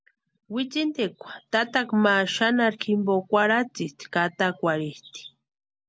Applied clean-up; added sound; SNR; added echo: none; none; none; none.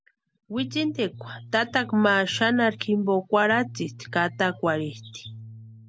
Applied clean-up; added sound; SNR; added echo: none; Bass guitar; 16 dB; none.